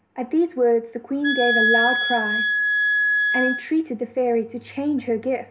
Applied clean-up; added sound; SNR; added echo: none; Wind instrument, woodwind instrument; -2 dB; reverberation time 0.3 s.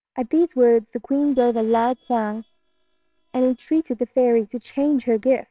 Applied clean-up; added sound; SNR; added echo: neural separator model SepFormer WHAMR!.